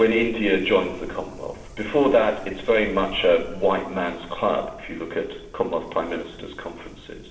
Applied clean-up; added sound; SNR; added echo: none; Wind; 17 dB; reverberation time 0.9 s.